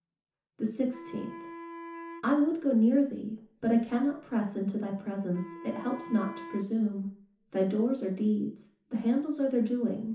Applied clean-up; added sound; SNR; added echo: none; Wind instrument, woodwind instrument; 16 dB; reverberation time 0.9 s.